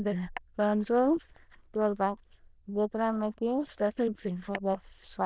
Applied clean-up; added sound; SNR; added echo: neural diffusion model UNIVERSE++.